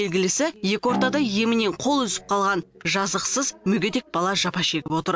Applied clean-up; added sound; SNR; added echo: none; Bowed string instrument; 12 dB; none.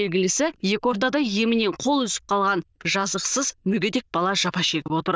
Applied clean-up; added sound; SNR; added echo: neural diffusion model UNIVERSE++.